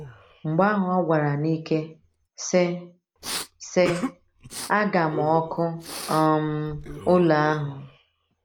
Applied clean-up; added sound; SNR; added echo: none; Respiratory sounds; 13 dB; none.